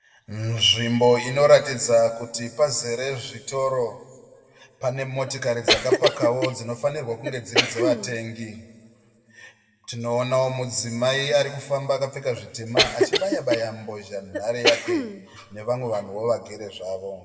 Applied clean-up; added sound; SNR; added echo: none; Cough; 2 dB; reverberation time 1.5 s.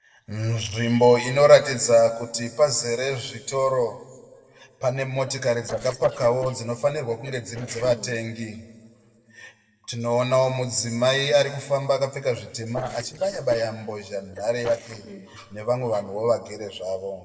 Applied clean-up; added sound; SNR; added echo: neural separator model SepFormer DNS4.